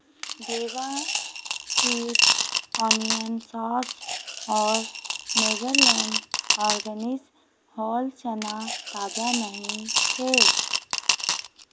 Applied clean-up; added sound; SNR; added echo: none; Coin (dropping) / Glass; -5 dB; none.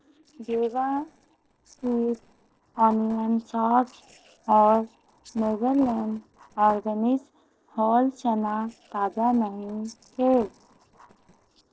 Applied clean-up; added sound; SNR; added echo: neural separator model SepFormer DNS4.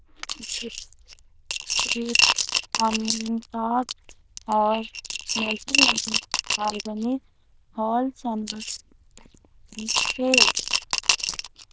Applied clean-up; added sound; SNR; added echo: neural diffusion model UNIVERSE++.